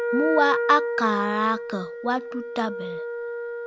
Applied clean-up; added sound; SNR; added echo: none; Wind instrument, woodwind instrument; 3 dB; none.